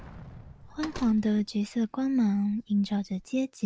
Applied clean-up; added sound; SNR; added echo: none; Slam + Explosion; 19 dB; none.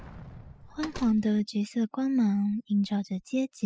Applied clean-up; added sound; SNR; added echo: classical method spectral subtraction.